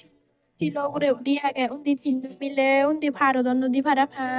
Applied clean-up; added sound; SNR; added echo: neural mask model DeepFilterNet 3.